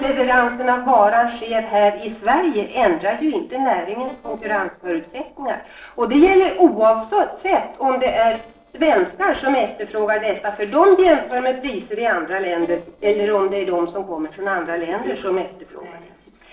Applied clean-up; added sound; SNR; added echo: neural separator model SepFormer DNS4.